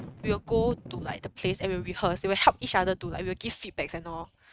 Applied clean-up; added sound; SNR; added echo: neural mask model RNNoise.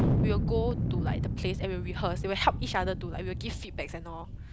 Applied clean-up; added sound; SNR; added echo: none; Thunder; -3 dB; none.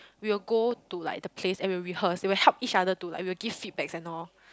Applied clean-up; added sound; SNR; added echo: none; none; none; none.